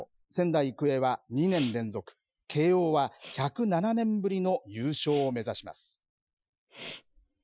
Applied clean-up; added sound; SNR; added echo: classical method Wiener filter.